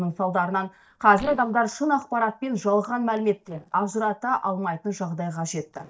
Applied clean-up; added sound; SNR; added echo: neural mask model DeepFilterNet 3.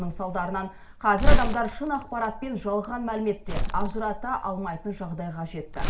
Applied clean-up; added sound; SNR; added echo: none; Crumpling, crinkling; -3 dB; reverberation time 0.4 s.